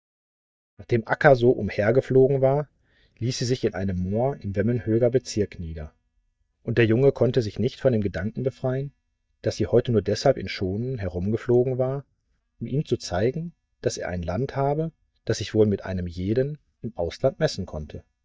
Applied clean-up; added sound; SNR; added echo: neural mask model DeepFilterNet 3.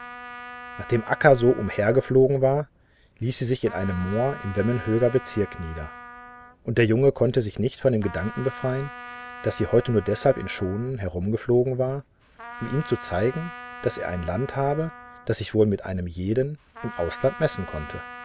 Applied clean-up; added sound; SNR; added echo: none; Trumpet; 17 dB; none.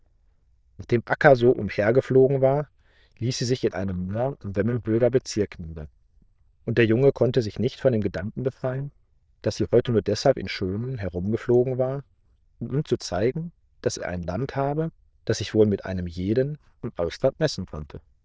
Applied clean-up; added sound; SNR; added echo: neural diffusion model UNIVERSE++.